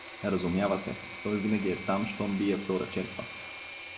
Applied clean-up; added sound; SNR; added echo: none; Engine / Mechanisms; 11 dB; reverberation time 0.6 s.